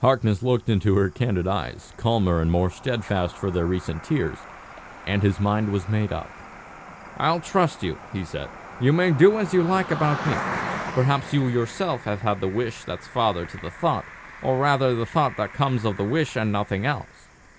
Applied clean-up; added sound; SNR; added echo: none; Cricket; 14 dB; none.